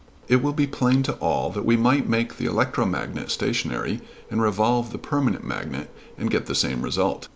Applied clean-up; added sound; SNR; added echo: none; none; none; none.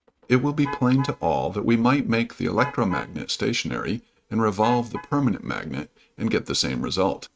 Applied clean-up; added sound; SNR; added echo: neural mask model RNNoise.